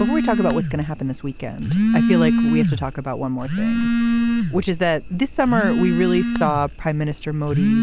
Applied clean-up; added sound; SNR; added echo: none; Telephone; -1 dB; none.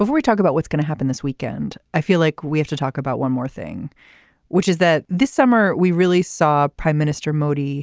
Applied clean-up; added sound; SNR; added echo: none; none; none; none.